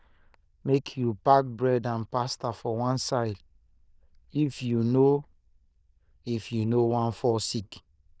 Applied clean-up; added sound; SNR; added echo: neural diffusion model UNIVERSE++.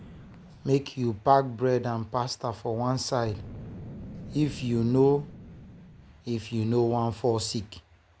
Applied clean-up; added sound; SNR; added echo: none; Boom; 18 dB; none.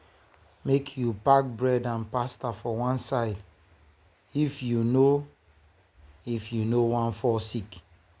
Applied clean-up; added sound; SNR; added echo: none; none; none; none.